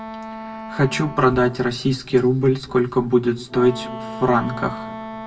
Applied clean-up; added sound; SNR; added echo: none; Wind instrument, woodwind instrument; 14 dB; reverberation time 1.7 s.